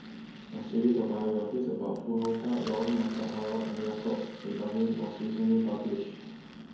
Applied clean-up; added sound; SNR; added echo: none; Engine; 20 dB; reverberation time 0.9 s.